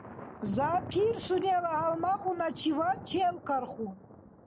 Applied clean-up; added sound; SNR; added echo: none; Thunder; 13 dB; none.